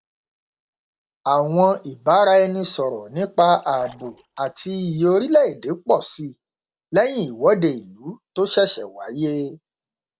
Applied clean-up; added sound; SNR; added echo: neural separator model SepFormer DNS4.